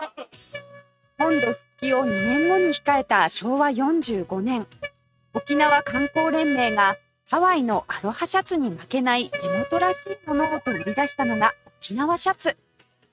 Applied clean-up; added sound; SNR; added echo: neural mask model RNNoise.